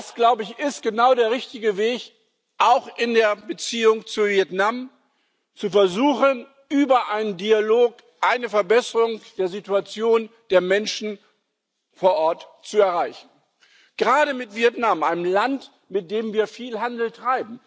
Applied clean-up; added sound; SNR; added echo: none; none; none; none.